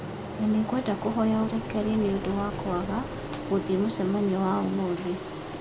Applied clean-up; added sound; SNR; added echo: none; Engine; 8 dB; none.